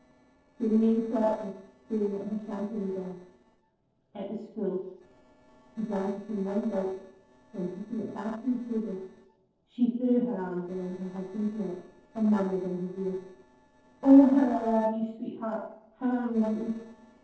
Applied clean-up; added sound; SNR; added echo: neural separator model SepFormer DNS4.